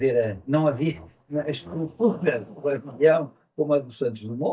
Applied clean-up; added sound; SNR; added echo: neural mask model DeepFilterNet 3.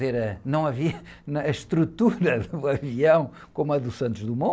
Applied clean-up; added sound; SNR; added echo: none; none; none; none.